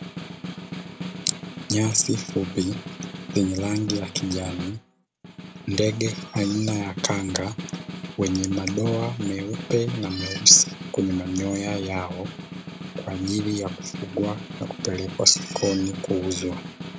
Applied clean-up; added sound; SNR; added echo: none; Snare drum; 9 dB; none.